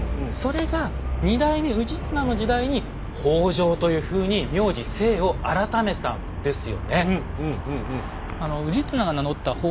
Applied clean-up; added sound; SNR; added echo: none; Traffic noise, roadway noise; 6 dB; none.